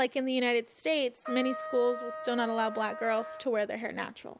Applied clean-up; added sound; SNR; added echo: none; Trumpet; 10 dB; none.